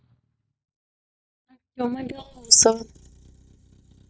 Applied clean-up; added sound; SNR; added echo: neural mask model DeepFilterNet 3.